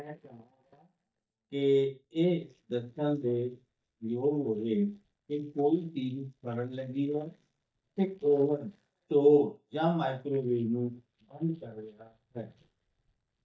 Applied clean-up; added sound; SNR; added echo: neural mask model DeepFilterNet 3.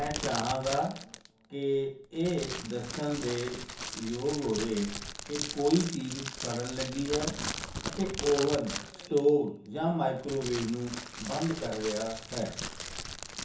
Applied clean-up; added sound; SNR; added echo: none; Crackle; 8 dB; reverberation time 0.6 s.